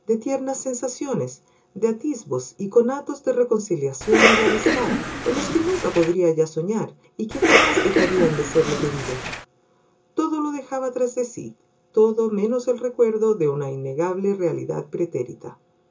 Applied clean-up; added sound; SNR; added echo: none; Cough; -2 dB; reverberation time 0.2 s.